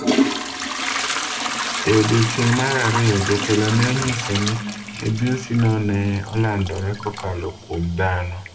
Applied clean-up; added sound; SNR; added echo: none; Trickle, dribble / Toilet flush / Hiss; 5 dB; reverberation time 0.9 s.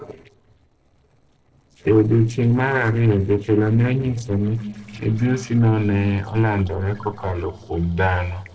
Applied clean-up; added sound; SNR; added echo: neural separator model SepFormer DNS4.